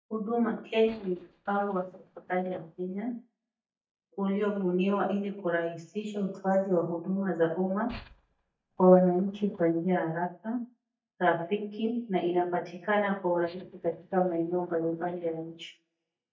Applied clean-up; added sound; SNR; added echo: neural mask model DeepFilterNet 3.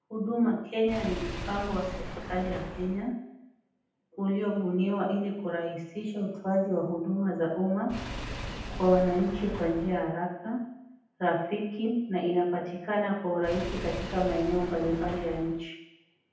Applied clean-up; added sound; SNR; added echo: none; Engine / Car; 8 dB; reverberation time 0.8 s.